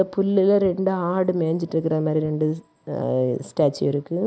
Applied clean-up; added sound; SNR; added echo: none; none; none; none.